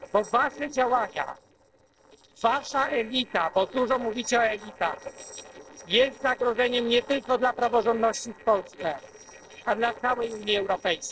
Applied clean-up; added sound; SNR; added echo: neural separator model SepFormer DNS4.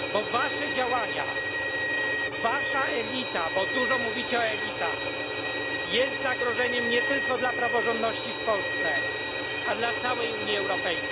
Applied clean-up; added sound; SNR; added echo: none; Bowed string instrument; -2 dB; none.